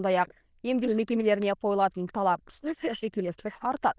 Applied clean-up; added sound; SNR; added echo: neural diffusion model UNIVERSE++.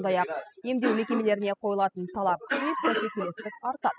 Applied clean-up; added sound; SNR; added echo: classical method spectral subtraction.